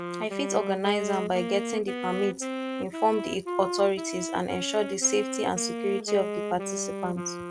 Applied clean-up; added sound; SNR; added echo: none; Wind instrument, woodwind instrument; 4 dB; none.